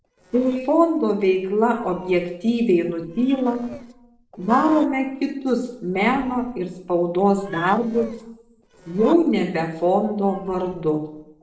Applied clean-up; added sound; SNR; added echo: neural separator model SepFormer DNS4.